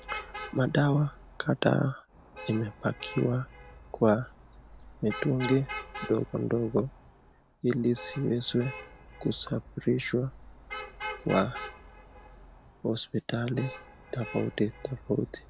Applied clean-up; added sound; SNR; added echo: none; Traffic noise, roadway noise / Vehicle horn, car horn, honking; 14 dB; none.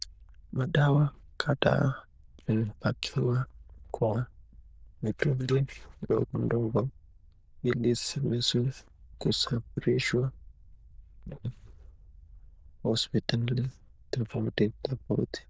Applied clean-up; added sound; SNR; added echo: neural diffusion model UNIVERSE++.